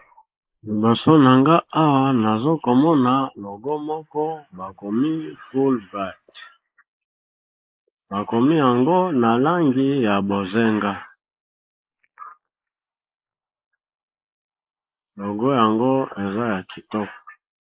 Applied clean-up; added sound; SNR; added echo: neural mask model Resemble Enhance denoiser.